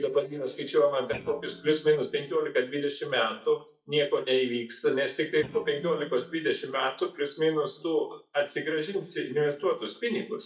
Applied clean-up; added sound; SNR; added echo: neural mask model DeepFilterNet 3.